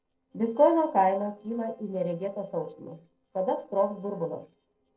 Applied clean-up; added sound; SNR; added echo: neural separator model SepFormer DNS4.